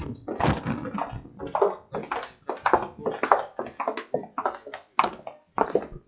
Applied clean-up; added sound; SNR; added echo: classical method log-MMSE.